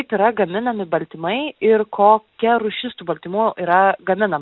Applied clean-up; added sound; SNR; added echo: none; none; none; none.